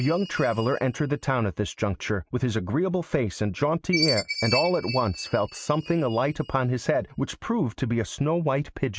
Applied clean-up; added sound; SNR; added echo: neural mask model RNNoise.